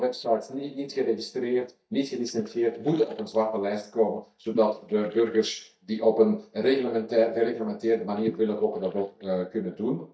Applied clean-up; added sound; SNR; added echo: neural mask model DeepFilterNet 3.